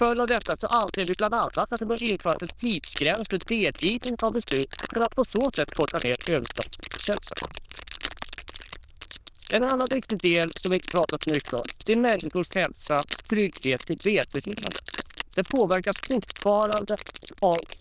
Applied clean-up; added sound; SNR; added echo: neural diffusion model UNIVERSE++.